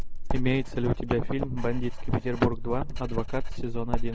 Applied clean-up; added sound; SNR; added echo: none; Writing; -1 dB; none.